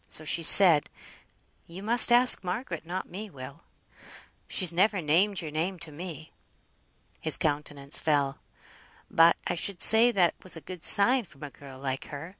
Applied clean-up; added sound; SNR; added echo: none; none; none; none.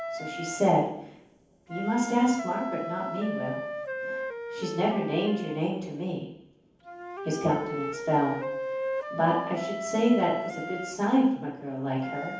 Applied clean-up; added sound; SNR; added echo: none; Wind instrument, woodwind instrument; 8 dB; reverberation time 0.9 s.